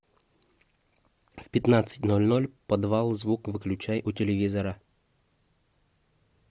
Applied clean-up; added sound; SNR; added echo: none; none; none; none.